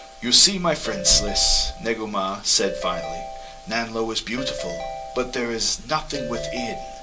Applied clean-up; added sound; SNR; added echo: none; Ringtone / Keyboard (musical); 10 dB; reverberation time 0.2 s.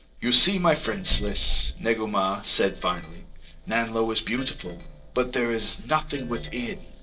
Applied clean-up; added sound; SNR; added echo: neural separator model SepFormer DNS4.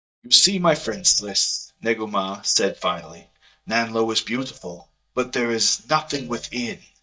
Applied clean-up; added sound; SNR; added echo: neural mask model DeepFilterNet 3.